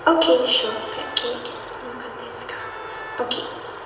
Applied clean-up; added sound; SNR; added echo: none; Wind instrument, woodwind instrument; 16 dB; reverberation time 1.3 s.